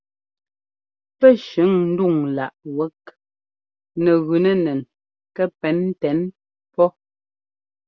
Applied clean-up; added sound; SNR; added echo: none; none; none; none.